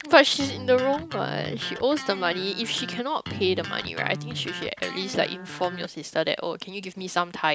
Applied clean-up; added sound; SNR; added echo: none; Electric guitar; 11 dB; none.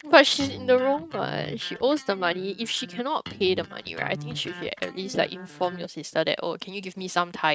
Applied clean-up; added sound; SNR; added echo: neural mask model RNNoise.